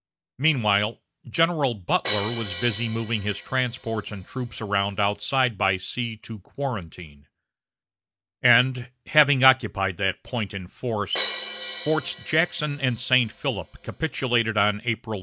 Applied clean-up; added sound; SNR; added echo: none; Crash cymbal; 2 dB; none.